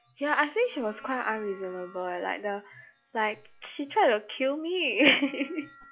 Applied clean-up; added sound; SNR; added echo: classical method log-MMSE.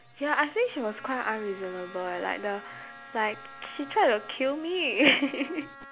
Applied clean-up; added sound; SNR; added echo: none; Wind instrument, woodwind instrument + Bowed string instrument; 18 dB; none.